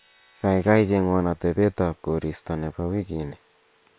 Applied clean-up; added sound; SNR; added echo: neural separator model SepFormer WHAM!.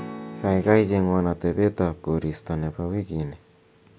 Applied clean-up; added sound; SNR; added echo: none; Strum; 18 dB; none.